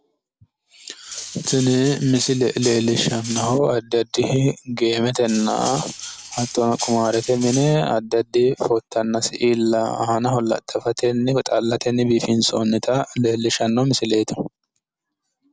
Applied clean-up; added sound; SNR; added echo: none; Cutlery, silverware; 12 dB; none.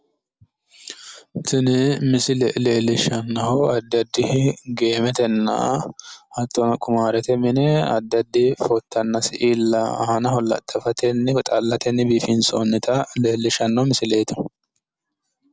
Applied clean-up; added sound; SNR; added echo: none; none; none; none.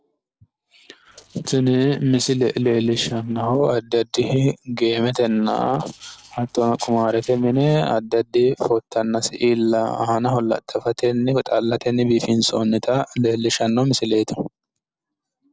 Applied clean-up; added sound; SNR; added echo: neural separator model SepFormer DNS4.